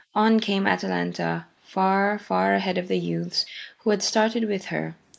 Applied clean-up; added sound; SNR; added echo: neural mask model Resemble Enhance denoiser.